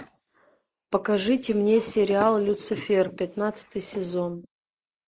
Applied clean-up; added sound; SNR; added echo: neural mask model Resemble Enhance denoiser.